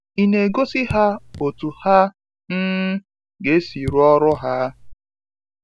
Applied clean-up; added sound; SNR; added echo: none; Raindrop / Drip; 15 dB; none.